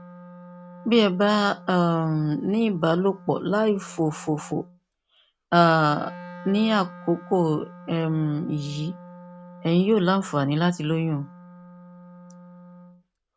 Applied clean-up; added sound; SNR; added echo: none; Wind instrument, woodwind instrument; 20 dB; none.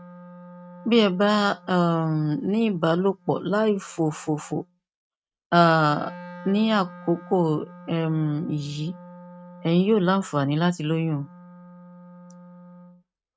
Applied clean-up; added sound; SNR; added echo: neural mask model RNNoise.